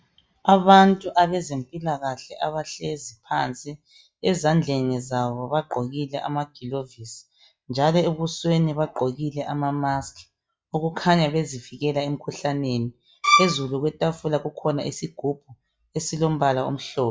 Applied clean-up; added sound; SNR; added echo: classical method log-MMSE.